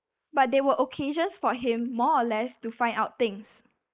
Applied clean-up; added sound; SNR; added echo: neural mask model Resemble Enhance denoiser.